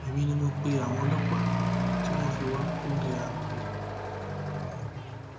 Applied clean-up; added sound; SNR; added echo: none; Accelerating, revving, vroom / Truck; -2 dB; reverberation time 0.6 s.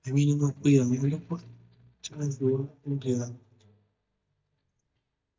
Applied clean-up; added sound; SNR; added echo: neural mask model DeepFilterNet 3.